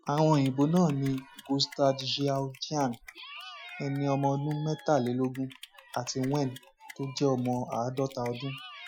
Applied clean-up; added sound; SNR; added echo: classical method Wiener filter.